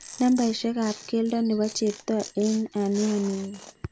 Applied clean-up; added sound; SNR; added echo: none; Chime + Tearing; 16 dB; none.